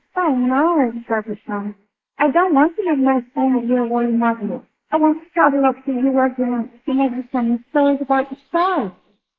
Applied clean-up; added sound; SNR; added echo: neural mask model Resemble Enhance denoiser.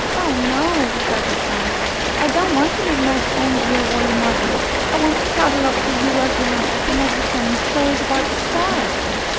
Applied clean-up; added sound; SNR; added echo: none; Rain; -3 dB; none.